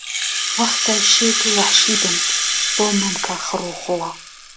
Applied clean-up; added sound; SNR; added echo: none; Rattle (instrument); -2 dB; none.